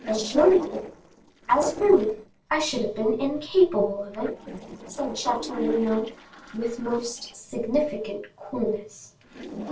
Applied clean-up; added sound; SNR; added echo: neural separator model SepFormer DNS4.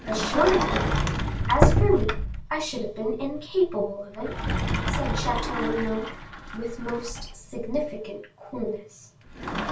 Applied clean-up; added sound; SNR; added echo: none; Sliding door; -1 dB; reverberation time 0.2 s.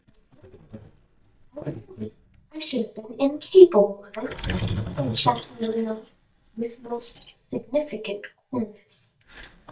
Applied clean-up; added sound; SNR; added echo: neural mask model DeepFilterNet 3.